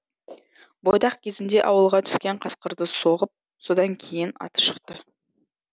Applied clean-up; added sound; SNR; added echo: none; none; none; none.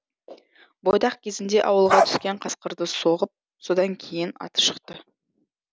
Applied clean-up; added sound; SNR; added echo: none; Bark; 0 dB; none.